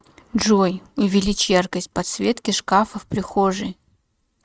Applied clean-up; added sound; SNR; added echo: neural mask model RNNoise.